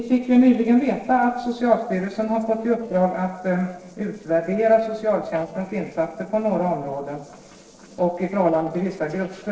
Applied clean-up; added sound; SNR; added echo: neural separator model SepFormer DNS4.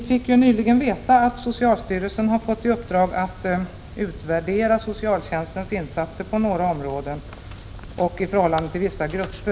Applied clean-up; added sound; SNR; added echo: none; none; none; none.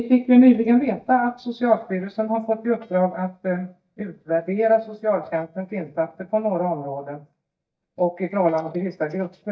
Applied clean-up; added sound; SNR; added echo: neural mask model DeepFilterNet 3.